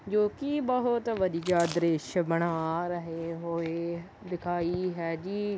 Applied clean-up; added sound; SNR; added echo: none; Chewing, mastication; 20 dB; none.